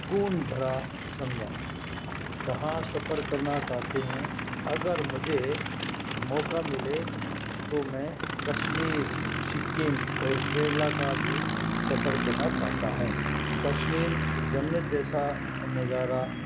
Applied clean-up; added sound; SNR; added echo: none; Aircraft; -1 dB; none.